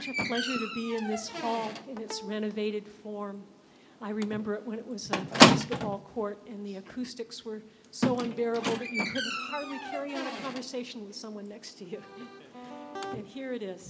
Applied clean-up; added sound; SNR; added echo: none; Squeak; -3 dB; none.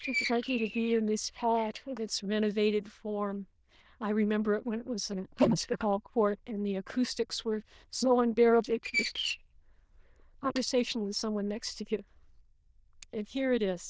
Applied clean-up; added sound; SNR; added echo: neural diffusion model UNIVERSE++.